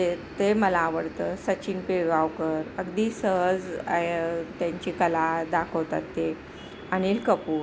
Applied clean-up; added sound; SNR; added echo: none; none; none; none.